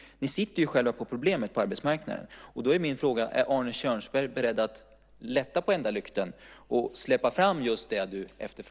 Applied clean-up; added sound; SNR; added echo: none; none; none; none.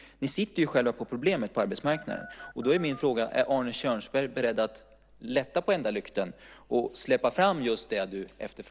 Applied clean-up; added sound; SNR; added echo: none; Telephone; 17 dB; none.